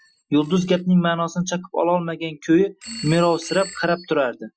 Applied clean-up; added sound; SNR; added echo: classical method Wiener filter.